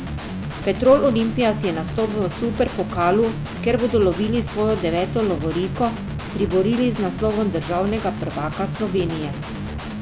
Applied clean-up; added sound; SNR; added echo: none; Guitar; 7 dB; none.